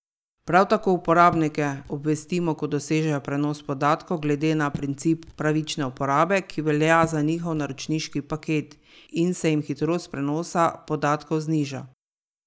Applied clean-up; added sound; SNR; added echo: none; Raindrop / Drip; 17 dB; none.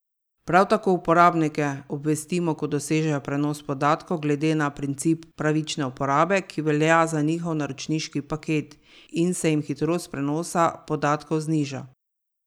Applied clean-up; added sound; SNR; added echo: none; none; none; none.